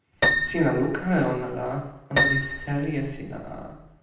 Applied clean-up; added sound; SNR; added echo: none; Piano; 1 dB; reverberation time 0.8 s.